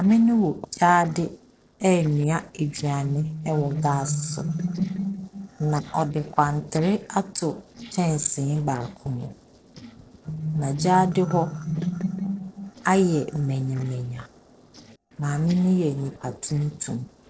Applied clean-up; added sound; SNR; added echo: neural separator model SepFormer DNS4.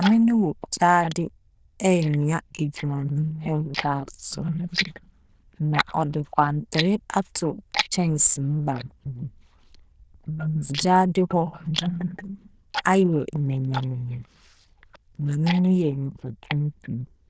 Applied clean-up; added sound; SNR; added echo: neural diffusion model UNIVERSE++.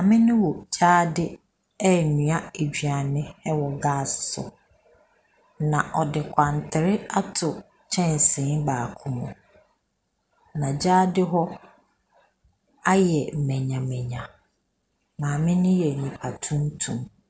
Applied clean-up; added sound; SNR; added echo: none; none; none; none.